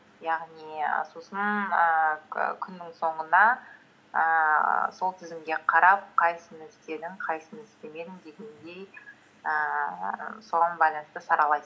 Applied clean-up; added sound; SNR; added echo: none; none; none; none.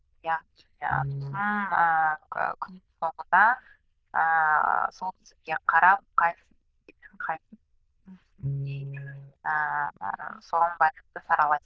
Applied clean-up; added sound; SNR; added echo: neural diffusion model UNIVERSE++.